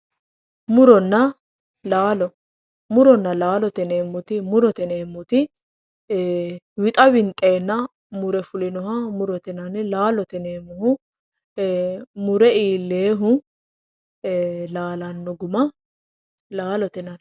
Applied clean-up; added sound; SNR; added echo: none; none; none; none.